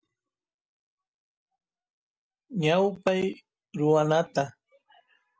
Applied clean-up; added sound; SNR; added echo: none; none; none; none.